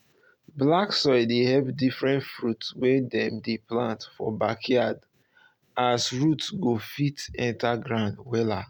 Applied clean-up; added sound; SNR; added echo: none; none; none; none.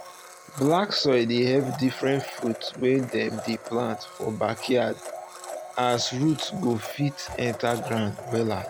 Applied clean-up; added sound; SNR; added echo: none; Domestic sounds, home sounds; 12 dB; none.